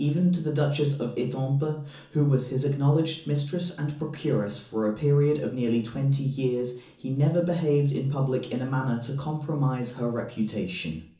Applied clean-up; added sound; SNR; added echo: none; none; none; reverberation time 0.7 s.